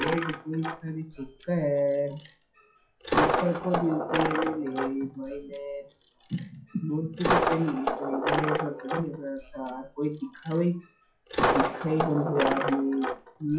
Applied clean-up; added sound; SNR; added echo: classical method WPE with log-MMSE.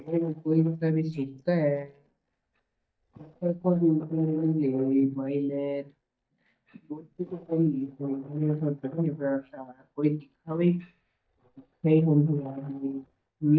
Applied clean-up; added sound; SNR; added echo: neural mask model DeepFilterNet 3.